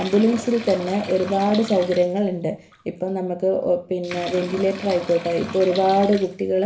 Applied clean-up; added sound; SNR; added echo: none; Bathtub (filling or washing) / Liquid; 15 dB; reverberation time 0.4 s.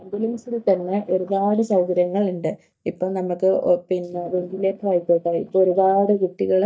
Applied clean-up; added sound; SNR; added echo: neural mask model DeepFilterNet 3.